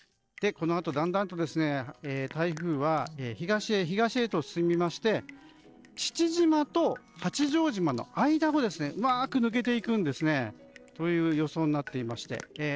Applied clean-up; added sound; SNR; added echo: neural separator model SepFormer DNS4.